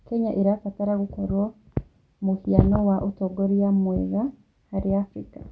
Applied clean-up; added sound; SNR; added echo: none; none; none; none.